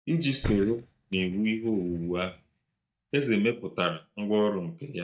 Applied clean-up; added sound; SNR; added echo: neural mask model DeepFilterNet 3.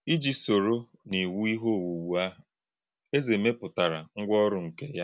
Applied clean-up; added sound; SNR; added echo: none; none; none; none.